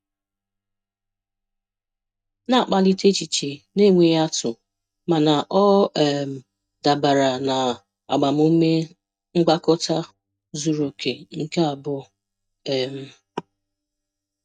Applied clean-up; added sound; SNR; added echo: neural mask model DeepFilterNet 3.